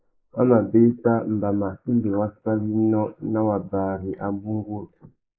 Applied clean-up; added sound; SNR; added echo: neural mask model Resemble Enhance denoiser.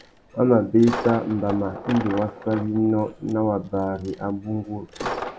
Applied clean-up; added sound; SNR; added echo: none; Coin (dropping); 12 dB; none.